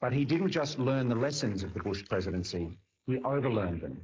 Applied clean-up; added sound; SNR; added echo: neural mask model Resemble Enhance denoiser.